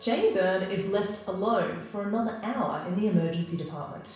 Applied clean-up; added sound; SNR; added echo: none; none; none; reverberation time 0.7 s.